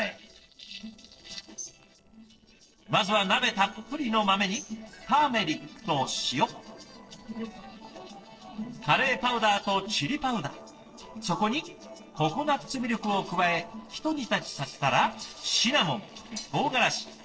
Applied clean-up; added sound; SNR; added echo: neural separator model SepFormer DNS4.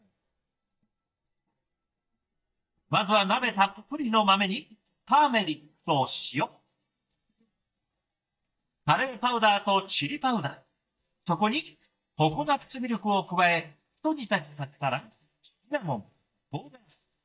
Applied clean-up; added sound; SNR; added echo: neural mask model DeepFilterNet 3.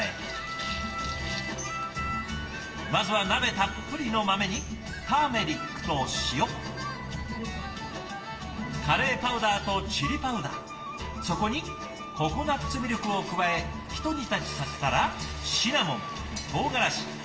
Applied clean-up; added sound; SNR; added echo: none; Tambourine; 20 dB; reverberation time 0.8 s.